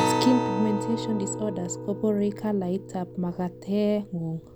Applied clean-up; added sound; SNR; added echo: none; Acoustic guitar; 4 dB; none.